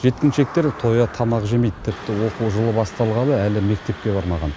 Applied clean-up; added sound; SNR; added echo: none; none; none; none.